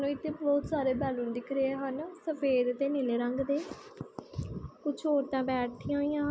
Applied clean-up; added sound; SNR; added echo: none; none; none; none.